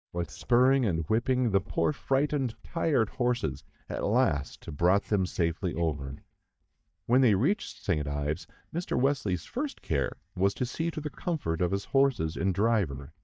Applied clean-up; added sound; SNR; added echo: neural mask model DeepFilterNet 3.